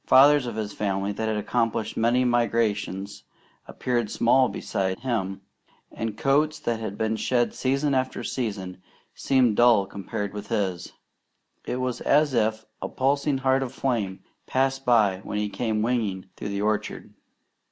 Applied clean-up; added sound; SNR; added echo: none; none; none; none.